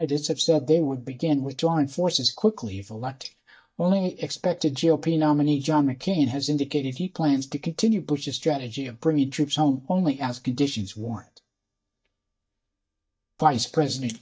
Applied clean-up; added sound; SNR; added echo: neural mask model DeepFilterNet 3.